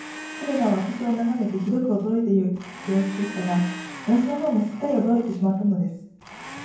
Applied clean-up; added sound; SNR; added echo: none; Domestic sounds, home sounds; 16 dB; reverberation time 0.9 s.